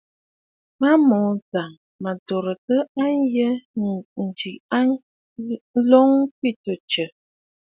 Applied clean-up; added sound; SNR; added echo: none; none; none; none.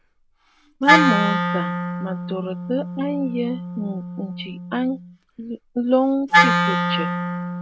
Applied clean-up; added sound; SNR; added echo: none; Wind instrument, woodwind instrument; -2 dB; none.